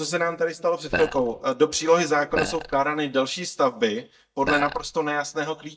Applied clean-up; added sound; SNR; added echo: neural mask model DeepFilterNet 3.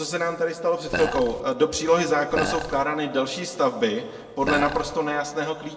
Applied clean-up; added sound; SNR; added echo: none; Burping, eructation; 5 dB; reverberation time 0.9 s.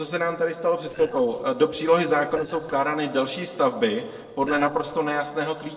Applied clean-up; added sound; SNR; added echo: neural separator model SepFormer DNS4.